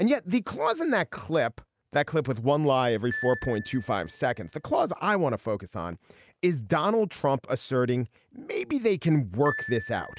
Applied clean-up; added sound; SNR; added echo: neural mask model RNNoise.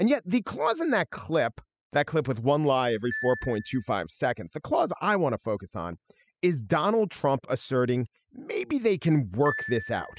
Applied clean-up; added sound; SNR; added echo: classical method spectral subtraction.